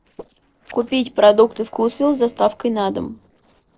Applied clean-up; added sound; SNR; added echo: neural separator model SepFormer DNS4.